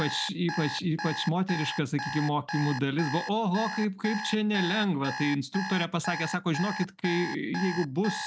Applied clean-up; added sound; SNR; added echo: none; Alarm; 8 dB; none.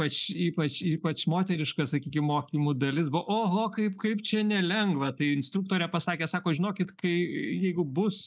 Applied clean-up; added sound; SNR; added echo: neural mask model Resemble Enhance denoiser.